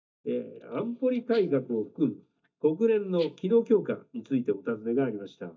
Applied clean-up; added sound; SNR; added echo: neural mask model DeepFilterNet 3.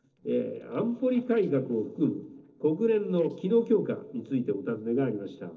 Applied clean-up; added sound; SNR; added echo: neural separator model SepFormer DNS4.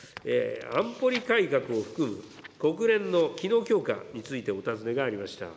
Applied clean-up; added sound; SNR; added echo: none; none; none; none.